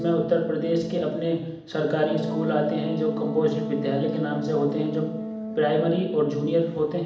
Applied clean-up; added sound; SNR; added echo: none; Wind instrument, woodwind instrument; 8 dB; reverberation time 0.8 s.